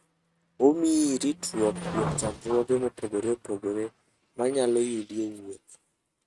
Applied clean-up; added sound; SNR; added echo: neural mask model RNNoise.